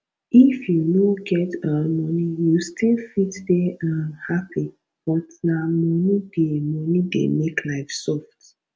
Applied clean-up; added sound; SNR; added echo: none; none; none; none.